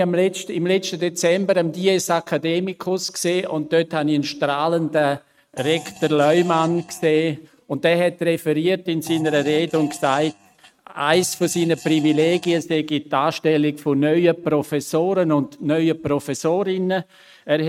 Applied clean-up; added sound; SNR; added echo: neural mask model RNNoise.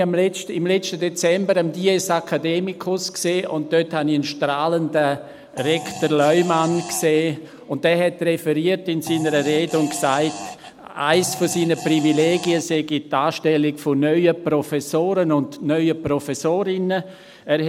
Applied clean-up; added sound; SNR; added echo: none; Fart; 13 dB; none.